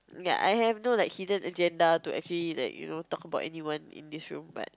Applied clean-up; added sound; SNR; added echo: none; none; none; none.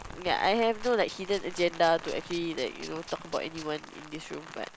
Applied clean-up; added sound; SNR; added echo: none; Tools + Rain; 13 dB; none.